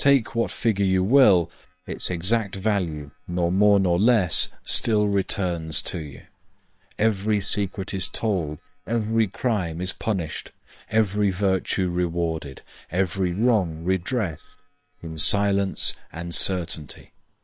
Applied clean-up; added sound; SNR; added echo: neural separator model SepFormer WHAM!.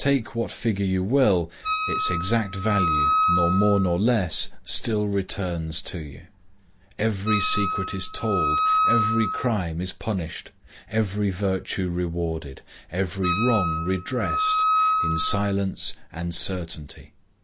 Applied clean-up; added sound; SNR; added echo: none; Wind instrument, woodwind instrument; 0 dB; none.